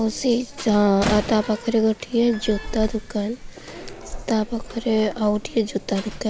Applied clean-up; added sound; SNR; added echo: none; Slam; 11 dB; none.